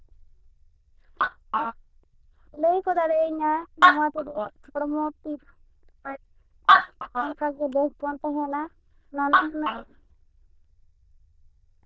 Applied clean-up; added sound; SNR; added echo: neural diffusion model UNIVERSE++.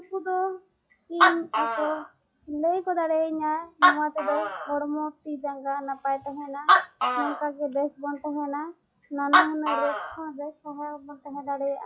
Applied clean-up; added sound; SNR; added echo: classical method log-MMSE.